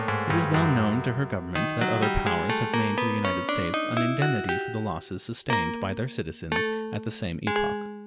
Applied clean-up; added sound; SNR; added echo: none; Keyboard (musical); 0 dB; none.